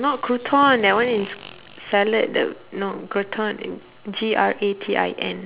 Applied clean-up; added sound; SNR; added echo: none; Fart; 17 dB; none.